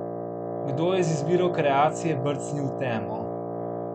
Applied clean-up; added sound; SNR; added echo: none; Wind instrument, woodwind instrument; 4 dB; none.